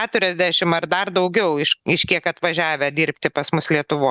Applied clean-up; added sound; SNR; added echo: none; none; none; none.